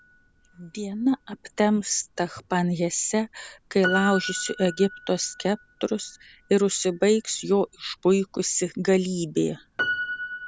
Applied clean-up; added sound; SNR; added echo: none; Piano; 12 dB; none.